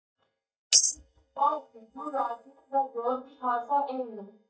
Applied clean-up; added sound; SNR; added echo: neural mask model DeepFilterNet 3.